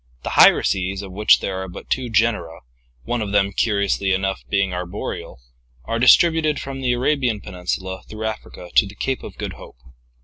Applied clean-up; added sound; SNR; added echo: none; none; none; none.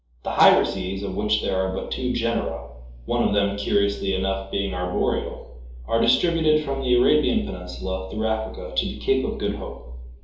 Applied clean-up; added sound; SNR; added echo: none; none; none; reverberation time 2.8 s.